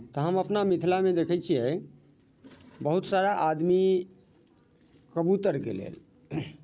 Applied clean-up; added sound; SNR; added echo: none; none; none; none.